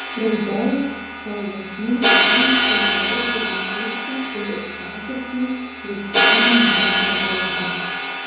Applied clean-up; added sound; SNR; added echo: none; Crash cymbal; -4 dB; reverberation time 0.9 s.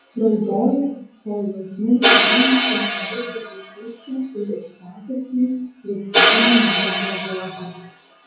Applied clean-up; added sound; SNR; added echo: classical method WPE with log-MMSE.